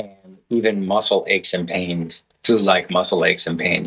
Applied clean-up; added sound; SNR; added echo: neural mask model DeepFilterNet 3.